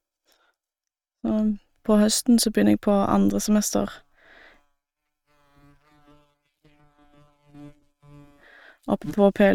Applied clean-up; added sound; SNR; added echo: neural mask model RNNoise.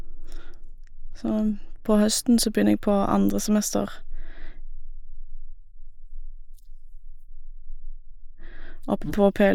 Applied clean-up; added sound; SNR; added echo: neural mask model Resemble Enhance denoiser.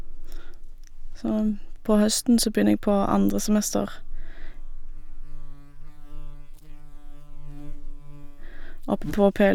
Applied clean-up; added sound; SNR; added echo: none; Buzz; 4 dB; none.